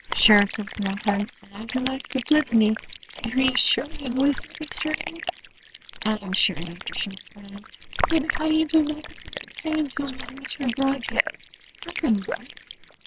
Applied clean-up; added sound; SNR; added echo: neural separator model SepFormer WHAMR!.